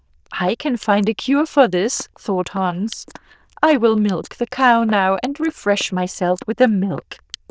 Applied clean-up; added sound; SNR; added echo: neural diffusion model UNIVERSE++.